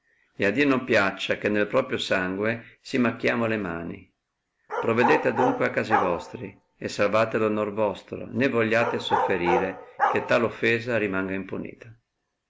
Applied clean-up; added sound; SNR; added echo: none; Bark; 3 dB; none.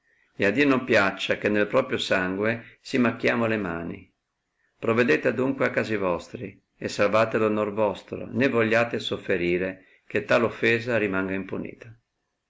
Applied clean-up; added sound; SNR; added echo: none; none; none; none.